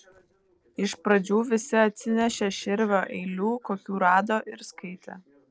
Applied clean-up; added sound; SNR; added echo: neural separator model SepFormer DNS4.